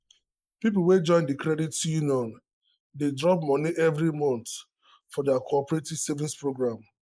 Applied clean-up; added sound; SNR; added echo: neural mask model Resemble Enhance denoiser.